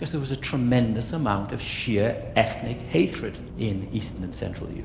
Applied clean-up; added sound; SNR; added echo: none; Electric guitar / Strum; 20 dB; none.